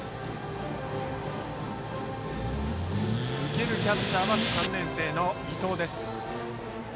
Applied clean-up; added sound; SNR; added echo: none; Accelerating, revving, vroom / Car; 0 dB; none.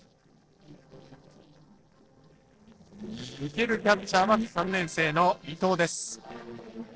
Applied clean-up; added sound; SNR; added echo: neural separator model SepFormer DNS4.